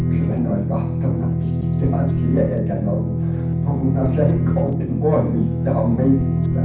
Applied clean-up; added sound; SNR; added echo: none; Guitar; -4 dB; reverberation time 0.6 s.